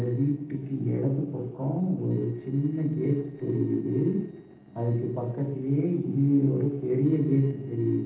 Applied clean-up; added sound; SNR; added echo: neural separator model SepFormer DNS4.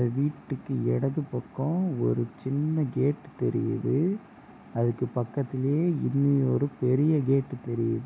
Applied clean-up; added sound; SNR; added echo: none; none; none; none.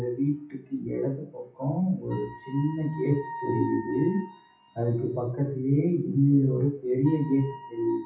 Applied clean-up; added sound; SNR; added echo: classical method WPE with log-MMSE.